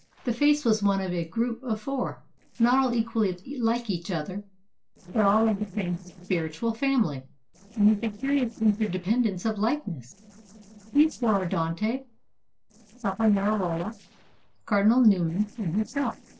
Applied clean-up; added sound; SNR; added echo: neural separator model SepFormer DNS4.